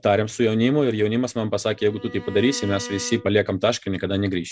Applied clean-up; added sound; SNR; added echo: none; Bowed string instrument; 17 dB; none.